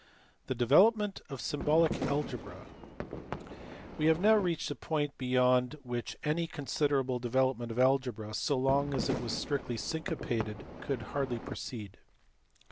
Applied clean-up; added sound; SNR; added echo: none; Fireworks; 8 dB; none.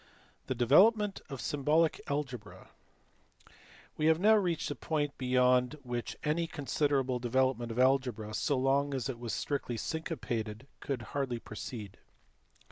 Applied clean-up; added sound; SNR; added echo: none; none; none; none.